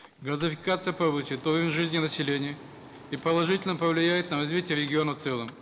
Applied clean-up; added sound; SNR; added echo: none; Mechanical fan; 20 dB; none.